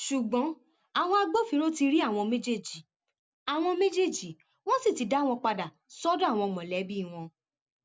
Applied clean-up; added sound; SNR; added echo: none; none; none; none.